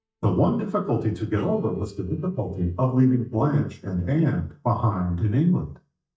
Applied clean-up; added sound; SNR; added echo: neural mask model DeepFilterNet 3.